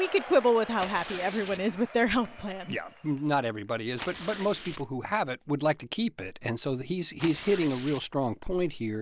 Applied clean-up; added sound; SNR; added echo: none; Tearing; 13 dB; none.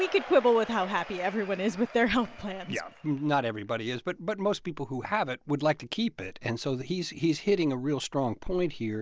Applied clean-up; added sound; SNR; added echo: none; none; none; none.